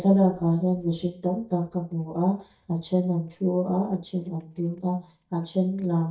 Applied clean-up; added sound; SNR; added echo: neural mask model DeepFilterNet 3.